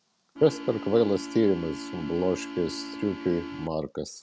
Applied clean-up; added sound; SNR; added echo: none; Organ; 10 dB; none.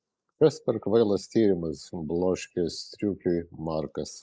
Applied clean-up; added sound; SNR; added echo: neural mask model Resemble Enhance denoiser.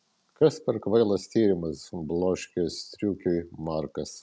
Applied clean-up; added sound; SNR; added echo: none; none; none; none.